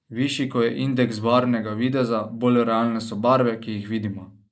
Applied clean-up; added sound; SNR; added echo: neural mask model Resemble Enhance denoiser.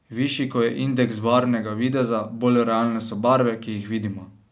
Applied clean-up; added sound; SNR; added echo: none; none; none; none.